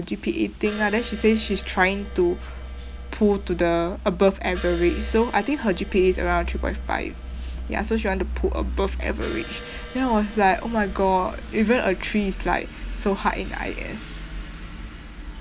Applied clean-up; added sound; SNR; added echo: none; Crash cymbal; 17 dB; none.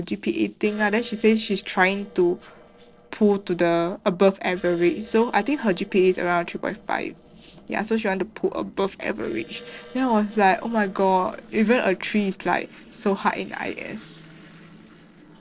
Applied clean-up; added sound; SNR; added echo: neural separator model SepFormer DNS4.